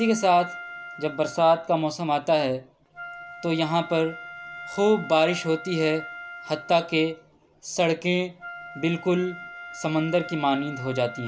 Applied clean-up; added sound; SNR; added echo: none; Wind instrument, woodwind instrument; 15 dB; none.